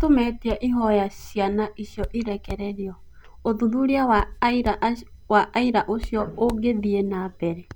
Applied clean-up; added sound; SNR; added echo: none; Hands; 13 dB; none.